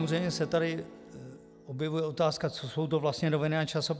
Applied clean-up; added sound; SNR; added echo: none; Strum; 17 dB; none.